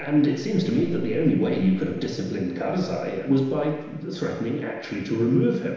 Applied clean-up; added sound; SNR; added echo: none; Piano; 18 dB; reverberation time 1.0 s.